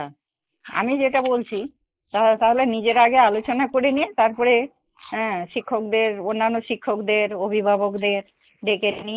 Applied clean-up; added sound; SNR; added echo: neural mask model Resemble Enhance denoiser.